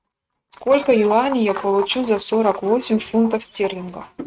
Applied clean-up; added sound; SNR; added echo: neural mask model RNNoise.